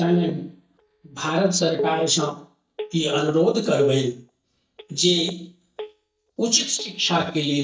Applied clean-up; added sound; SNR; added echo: neural mask model DeepFilterNet 3.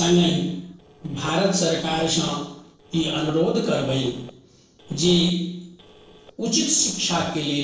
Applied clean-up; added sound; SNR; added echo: neural separator model SepFormer DNS4.